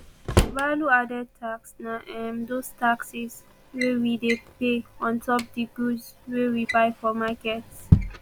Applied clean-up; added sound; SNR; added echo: none; Drawer open or close; 3 dB; none.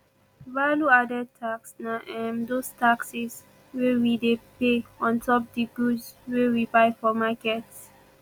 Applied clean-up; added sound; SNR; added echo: none; none; none; none.